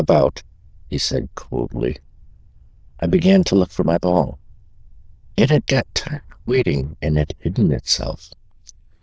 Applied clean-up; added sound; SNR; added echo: neural diffusion model UNIVERSE++.